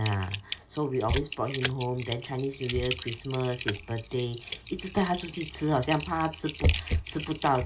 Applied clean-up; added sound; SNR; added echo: none; Typing; 4 dB; reverberation time 0.2 s.